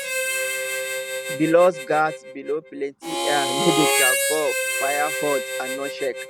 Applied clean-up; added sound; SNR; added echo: none; Harmonica; 1 dB; none.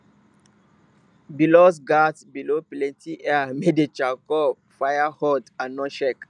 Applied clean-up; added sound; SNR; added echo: none; none; none; none.